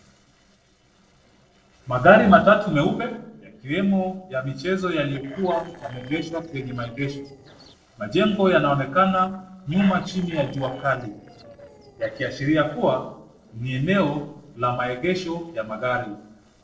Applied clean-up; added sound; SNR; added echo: neural separator model SepFormer DNS4.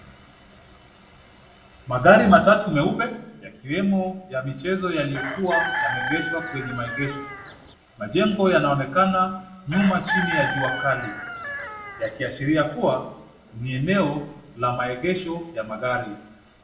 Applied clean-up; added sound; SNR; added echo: none; Chicken, rooster; 5 dB; reverberation time 0.6 s.